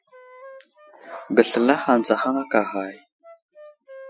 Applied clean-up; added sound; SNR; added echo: classical method Wiener filter.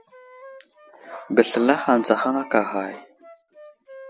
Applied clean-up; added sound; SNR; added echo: none; Wind instrument, woodwind instrument; 20 dB; none.